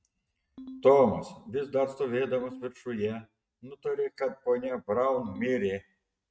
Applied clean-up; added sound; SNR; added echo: neural mask model RNNoise.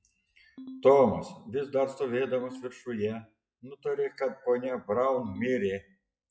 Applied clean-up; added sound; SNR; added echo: classical method log-MMSE.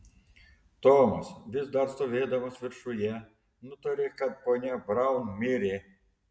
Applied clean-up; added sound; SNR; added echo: none; none; none; none.